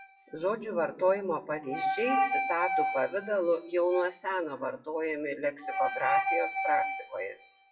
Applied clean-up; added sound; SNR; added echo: classical method WPE with log-MMSE.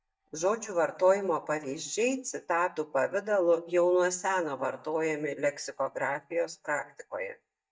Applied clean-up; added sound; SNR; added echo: neural mask model DeepFilterNet 3.